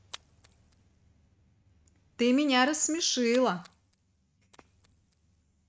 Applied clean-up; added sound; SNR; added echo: neural mask model RNNoise.